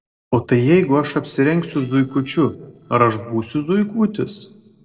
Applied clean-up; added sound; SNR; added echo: neural separator model SepFormer DNS4.